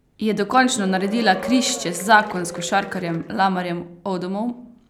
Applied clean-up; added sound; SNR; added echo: none; Applause / Crowd / Cheering; 13 dB; none.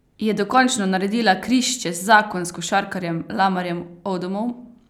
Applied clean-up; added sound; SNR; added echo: none; none; none; none.